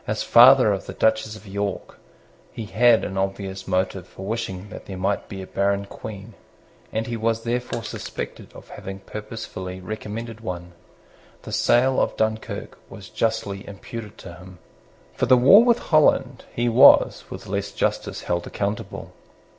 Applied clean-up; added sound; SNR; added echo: none; Crushing; 16 dB; none.